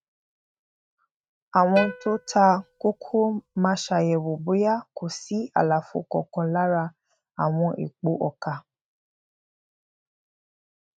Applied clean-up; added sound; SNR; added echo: neural mask model RNNoise.